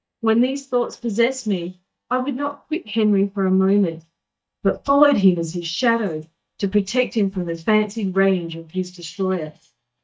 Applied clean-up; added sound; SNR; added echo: neural mask model DeepFilterNet 3.